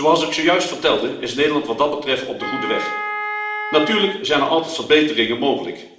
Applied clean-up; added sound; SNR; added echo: none; Wind instrument, woodwind instrument; 7 dB; reverberation time 0.9 s.